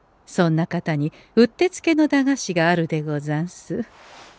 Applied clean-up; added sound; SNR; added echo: none; none; none; none.